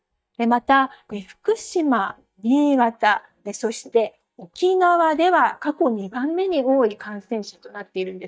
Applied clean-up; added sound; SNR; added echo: neural mask model DeepFilterNet 3.